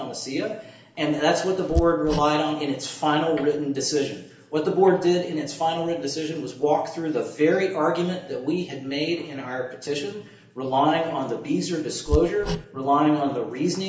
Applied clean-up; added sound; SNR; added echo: none; Hammer; 6 dB; reverberation time 0.8 s.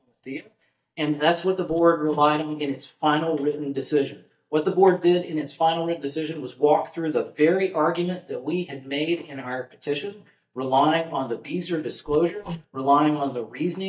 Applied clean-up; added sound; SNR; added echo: neural mask model DeepFilterNet 3.